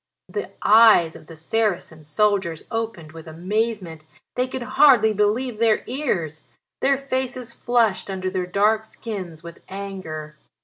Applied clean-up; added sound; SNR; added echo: none; none; none; none.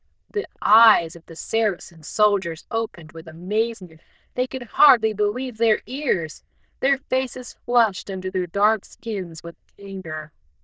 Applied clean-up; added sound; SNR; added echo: neural diffusion model UNIVERSE++.